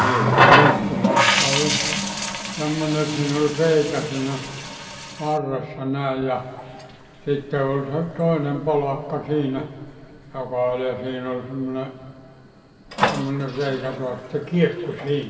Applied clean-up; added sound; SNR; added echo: none; Water tap, faucet; 0 dB; reverberation time 1.7 s.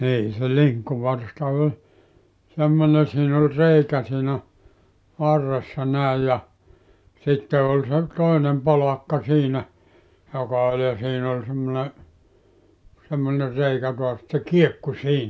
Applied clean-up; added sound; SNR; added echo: none; none; none; none.